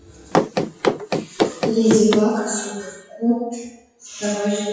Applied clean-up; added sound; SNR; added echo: classical method WPE with log-MMSE.